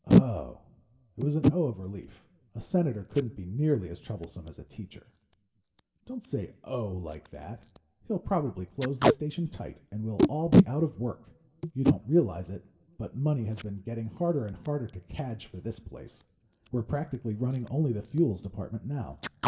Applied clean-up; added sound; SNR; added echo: none; Packing tape, duct tape; 0 dB; reverberation time 0.7 s.